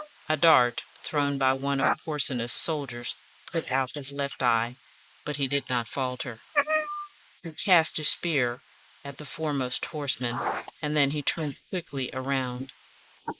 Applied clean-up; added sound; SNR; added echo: neural mask model Resemble Enhance denoiser.